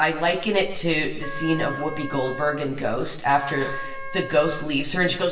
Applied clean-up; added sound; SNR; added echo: none; Wind instrument, woodwind instrument; 12 dB; reverberation time 0.9 s.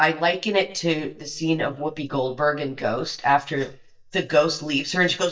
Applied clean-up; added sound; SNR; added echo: neural mask model DeepFilterNet 3.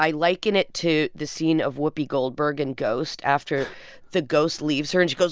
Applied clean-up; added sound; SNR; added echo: none; none; none; none.